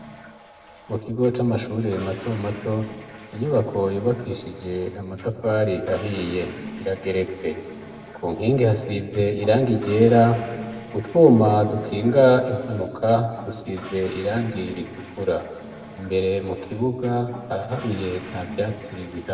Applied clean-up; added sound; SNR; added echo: none; Toilet flush / Water; 18 dB; reverberation time 1.8 s.